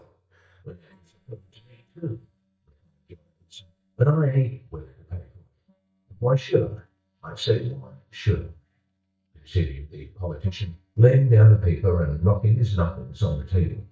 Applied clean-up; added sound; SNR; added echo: neural mask model DeepFilterNet 3.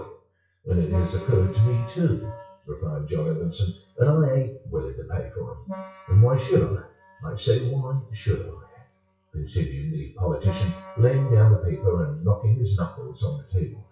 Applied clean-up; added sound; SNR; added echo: classical method WPE with log-MMSE.